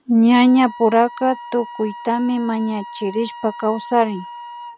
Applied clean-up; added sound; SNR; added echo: none; Wind instrument, woodwind instrument; 16 dB; none.